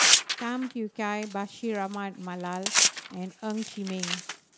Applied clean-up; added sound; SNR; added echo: none; Tearing; -4 dB; none.